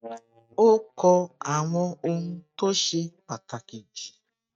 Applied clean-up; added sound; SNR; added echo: neural mask model DeepFilterNet 3.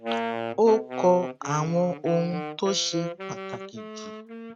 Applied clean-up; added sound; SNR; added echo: neural mask model RNNoise.